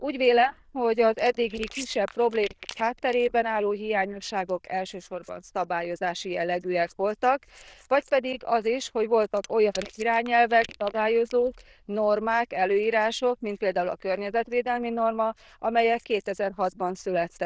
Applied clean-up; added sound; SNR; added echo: neural diffusion model UNIVERSE++.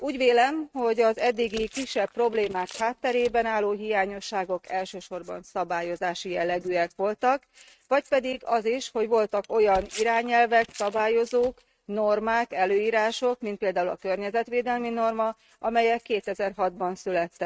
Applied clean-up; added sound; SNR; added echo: neural mask model RNNoise.